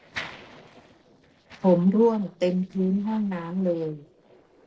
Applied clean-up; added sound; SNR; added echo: neural separator model SepFormer DNS4.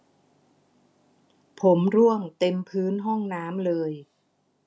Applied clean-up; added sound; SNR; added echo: none; none; none; none.